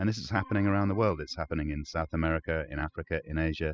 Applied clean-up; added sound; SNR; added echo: classical method spectral subtraction.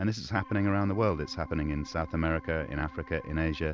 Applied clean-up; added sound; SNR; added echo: none; Organ; 17 dB; none.